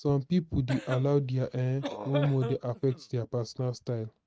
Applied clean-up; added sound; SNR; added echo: neural mask model RNNoise.